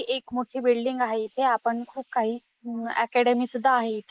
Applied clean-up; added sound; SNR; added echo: neural mask model Resemble Enhance denoiser.